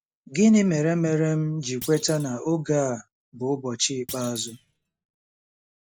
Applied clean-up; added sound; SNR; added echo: none; Thump, thud; 18 dB; none.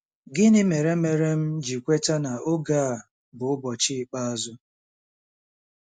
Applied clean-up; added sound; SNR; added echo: none; none; none; none.